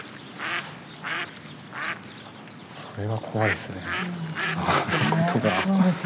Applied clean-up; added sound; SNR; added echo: none; Bird; 6 dB; none.